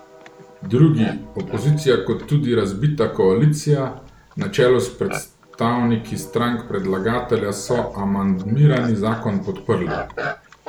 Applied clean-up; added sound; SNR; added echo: none; Livestock, farm animals, working animals; 16 dB; none.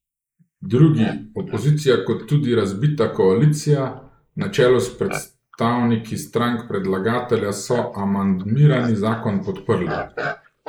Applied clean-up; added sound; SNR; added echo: neural mask model Resemble Enhance denoiser.